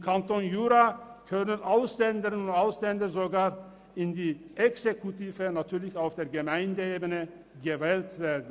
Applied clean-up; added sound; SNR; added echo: none; none; none; none.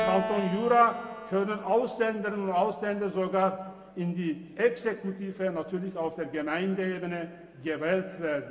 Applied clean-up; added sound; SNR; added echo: none; Keyboard (musical); 12 dB; reverberation time 1.1 s.